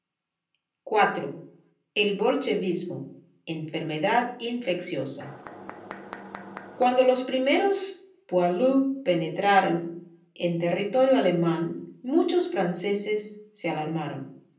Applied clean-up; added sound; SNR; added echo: none; Mechanisms; 15 dB; reverberation time 0.6 s.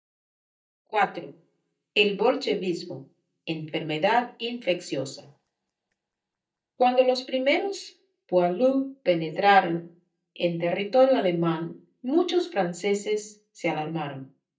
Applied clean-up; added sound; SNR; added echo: neural mask model DeepFilterNet 3.